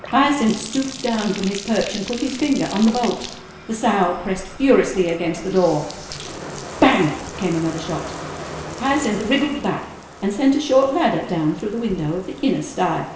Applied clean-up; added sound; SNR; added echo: none; Bathtub (filling or washing); 13 dB; reverberation time 0.8 s.